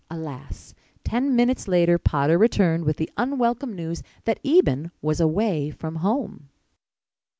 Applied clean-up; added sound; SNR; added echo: none; none; none; none.